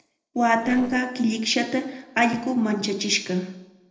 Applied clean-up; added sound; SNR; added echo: neural separator model SepFormer DNS4.